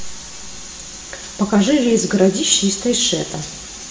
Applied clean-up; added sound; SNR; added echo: none; none; none; reverberation time 0.8 s.